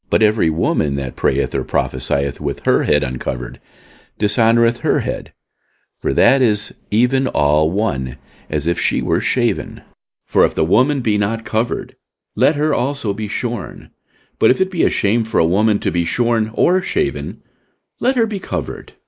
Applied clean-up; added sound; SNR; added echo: neural mask model Resemble Enhance denoiser.